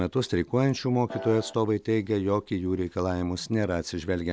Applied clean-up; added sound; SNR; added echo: none; Piano; 10 dB; none.